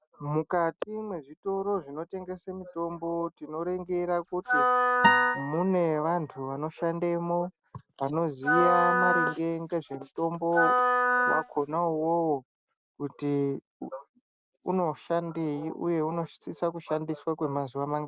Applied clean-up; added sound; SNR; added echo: none; Wind instrument, woodwind instrument + Acoustic guitar; -3 dB; none.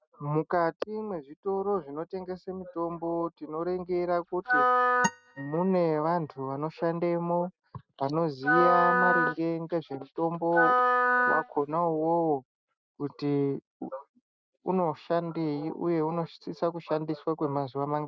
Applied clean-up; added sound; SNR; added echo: neural mask model RNNoise.